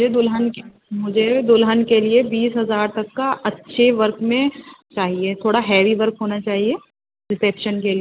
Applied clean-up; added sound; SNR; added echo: none; none; none; none.